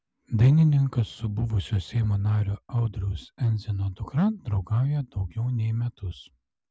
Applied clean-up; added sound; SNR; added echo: none; none; none; none.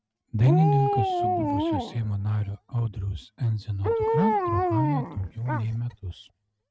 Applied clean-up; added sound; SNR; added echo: neural mask model RNNoise.